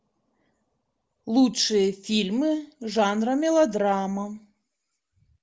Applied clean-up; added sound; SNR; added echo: none; none; none; none.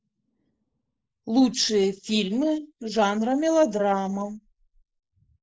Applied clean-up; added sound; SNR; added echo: neural mask model Resemble Enhance denoiser.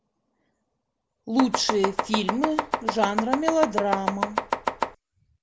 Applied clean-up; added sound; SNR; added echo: none; Domestic sounds, home sounds; 0 dB; none.